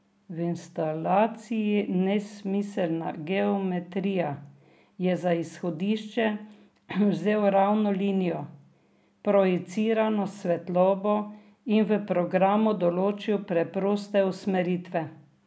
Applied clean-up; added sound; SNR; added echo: none; none; none; none.